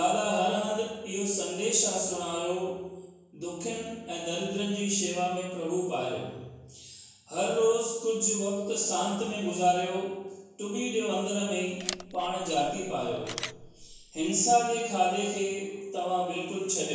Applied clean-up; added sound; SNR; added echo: none; Camera; 12 dB; reverberation time 1.0 s.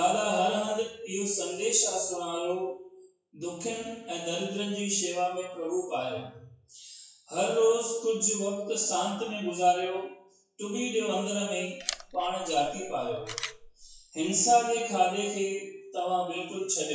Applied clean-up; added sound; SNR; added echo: classical method WPE with log-MMSE.